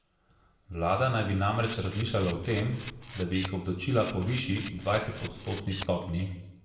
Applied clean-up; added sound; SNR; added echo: none; Camera; 11 dB; reverberation time 0.8 s.